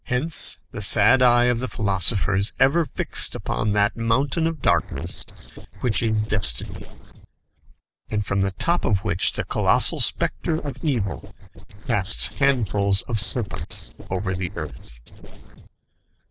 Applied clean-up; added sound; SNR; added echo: neural separator model SepFormer DNS4.